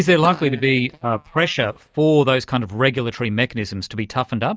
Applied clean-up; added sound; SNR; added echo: neural mask model DeepFilterNet 3.